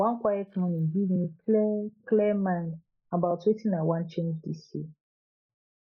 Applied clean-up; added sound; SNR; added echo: neural mask model Resemble Enhance denoiser.